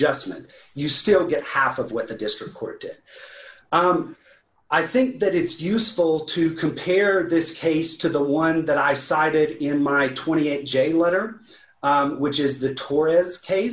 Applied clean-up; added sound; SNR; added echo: none; none; none; none.